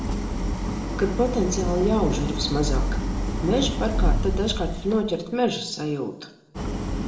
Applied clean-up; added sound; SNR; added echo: none; Idling; 0 dB; reverberation time 0.8 s.